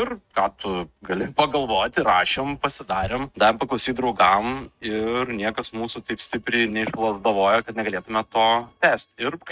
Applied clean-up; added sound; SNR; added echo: neural mask model RNNoise.